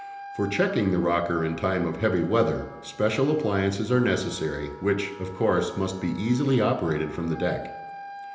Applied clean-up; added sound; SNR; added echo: none; Wind instrument, woodwind instrument; 17 dB; reverberation time 1.0 s.